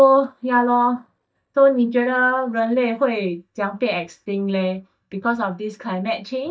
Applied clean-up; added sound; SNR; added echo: neural mask model DeepFilterNet 3.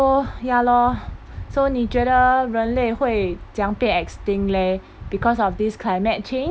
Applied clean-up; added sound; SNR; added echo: none; none; none; none.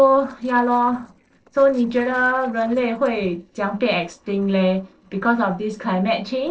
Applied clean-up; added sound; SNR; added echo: neural separator model SepFormer DNS4.